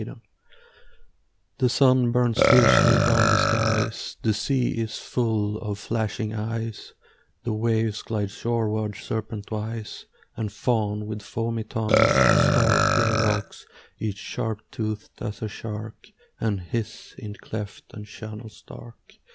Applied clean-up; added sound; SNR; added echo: none; Burping, eructation; -4 dB; none.